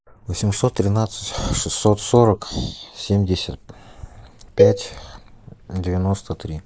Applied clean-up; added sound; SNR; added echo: neural mask model Resemble Enhance denoiser.